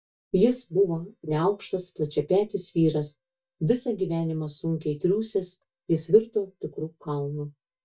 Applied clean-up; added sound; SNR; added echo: neural mask model DeepFilterNet 3.